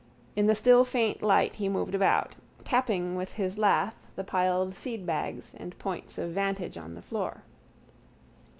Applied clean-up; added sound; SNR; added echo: none; none; none; none.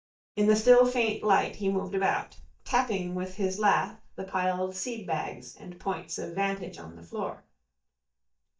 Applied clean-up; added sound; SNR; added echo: neural mask model DeepFilterNet 3.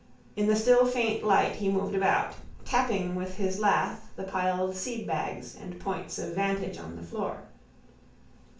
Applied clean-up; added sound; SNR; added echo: none; Boom; 18 dB; reverberation time 0.4 s.